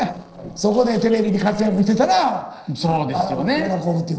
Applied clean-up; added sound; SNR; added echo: neural separator model SepFormer DNS4.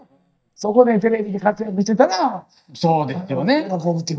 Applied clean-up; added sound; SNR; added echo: neural mask model DeepFilterNet 3.